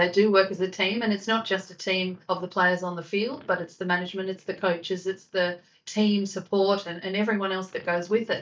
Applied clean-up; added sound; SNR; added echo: neural mask model DeepFilterNet 3.